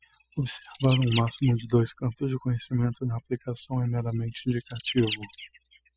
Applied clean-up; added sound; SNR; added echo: classical method spectral subtraction.